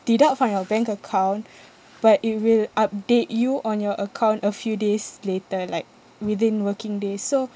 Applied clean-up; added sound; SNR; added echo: none; none; none; none.